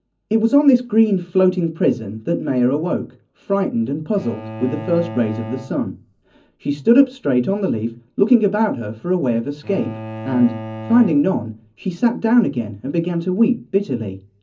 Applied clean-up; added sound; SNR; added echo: none; Bowed string instrument; 14 dB; reverberation time 0.4 s.